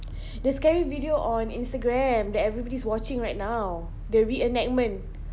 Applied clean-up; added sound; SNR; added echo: none; none; none; none.